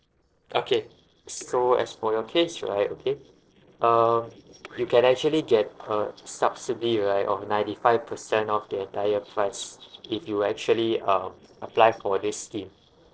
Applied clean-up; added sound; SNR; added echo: neural separator model SepFormer DNS4.